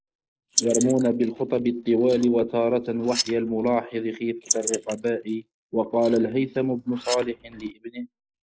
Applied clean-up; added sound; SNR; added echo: neural mask model Resemble Enhance denoiser.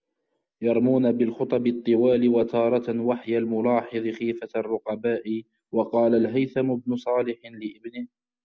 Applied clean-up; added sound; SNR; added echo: none; none; none; none.